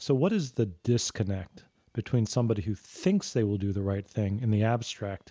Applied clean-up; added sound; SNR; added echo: none; none; none; none.